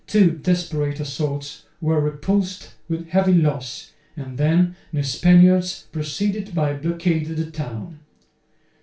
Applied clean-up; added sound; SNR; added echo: none; none; none; reverberation time 0.3 s.